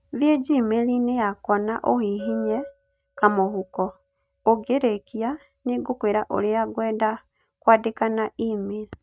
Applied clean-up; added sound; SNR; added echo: neural mask model RNNoise.